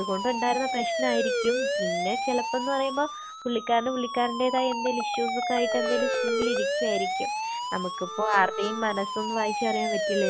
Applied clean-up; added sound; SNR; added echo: none; Siren; 1 dB; none.